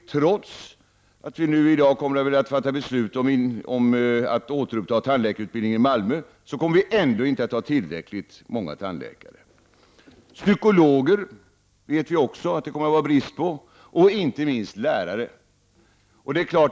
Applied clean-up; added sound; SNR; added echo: none; none; none; none.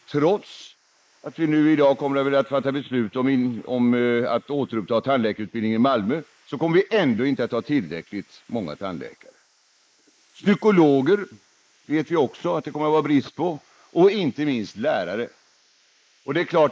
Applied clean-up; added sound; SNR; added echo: neural mask model Resemble Enhance denoiser.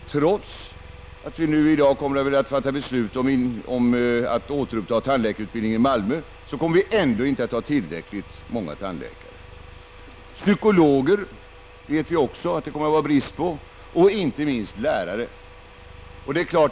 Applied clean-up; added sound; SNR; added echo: none; Domestic sounds, home sounds + Purr; 19 dB; none.